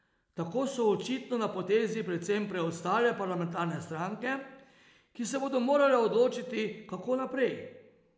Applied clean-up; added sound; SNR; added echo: none; none; none; none.